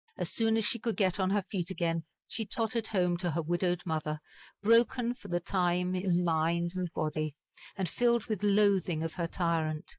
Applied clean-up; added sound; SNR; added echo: neural mask model Resemble Enhance denoiser.